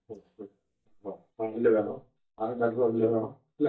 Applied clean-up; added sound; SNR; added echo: neural mask model DeepFilterNet 3.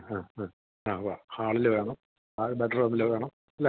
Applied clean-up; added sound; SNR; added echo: none; none; none; none.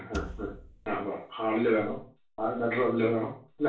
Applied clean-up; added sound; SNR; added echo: none; Wood; 12 dB; reverberation time 0.3 s.